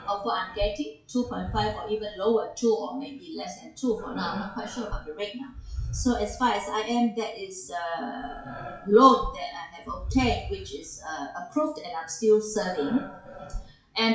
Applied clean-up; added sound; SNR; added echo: classical method WPE with log-MMSE.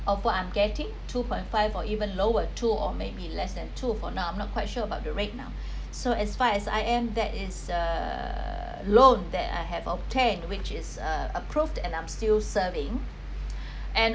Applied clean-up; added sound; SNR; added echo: none; none; none; none.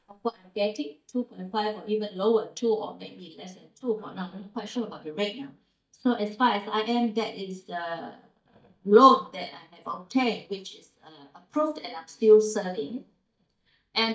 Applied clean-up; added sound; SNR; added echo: neural mask model DeepFilterNet 3.